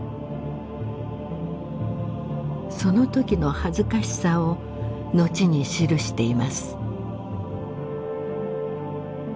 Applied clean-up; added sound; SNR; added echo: none; none; none; none.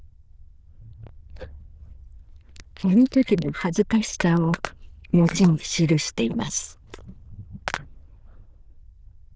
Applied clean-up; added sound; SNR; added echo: neural diffusion model UNIVERSE++.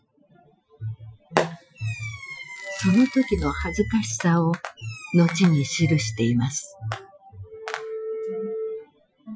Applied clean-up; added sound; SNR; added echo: classical method Wiener filter.